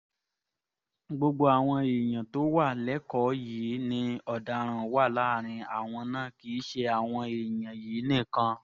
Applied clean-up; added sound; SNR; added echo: none; none; none; none.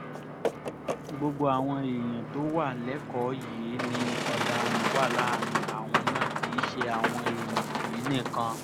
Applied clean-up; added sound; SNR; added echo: none; Boat, Water vehicle; 0 dB; none.